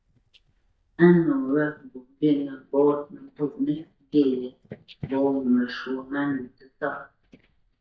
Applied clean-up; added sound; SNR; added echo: neural mask model DeepFilterNet 3.